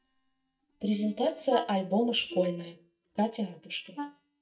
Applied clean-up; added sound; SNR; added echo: neural mask model DeepFilterNet 3.